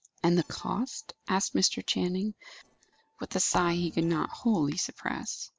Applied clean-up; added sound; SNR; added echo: neural separator model SepFormer DNS4.